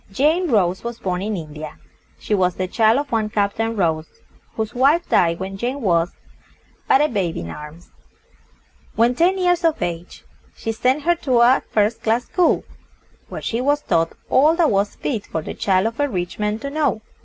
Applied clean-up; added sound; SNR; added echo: none; none; none; none.